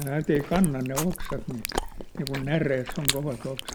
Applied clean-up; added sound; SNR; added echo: none; Chewing, mastication; 6 dB; none.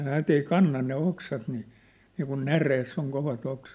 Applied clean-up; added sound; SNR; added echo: none; none; none; none.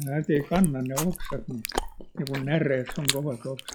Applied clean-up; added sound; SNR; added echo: classical method log-MMSE.